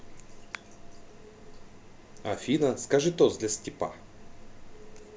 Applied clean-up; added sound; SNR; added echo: none; Livestock, farm animals, working animals; 16 dB; none.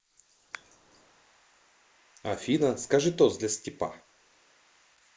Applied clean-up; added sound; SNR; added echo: neural mask model Resemble Enhance denoiser.